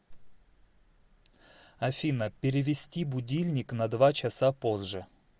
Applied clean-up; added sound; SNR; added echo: none; none; none; none.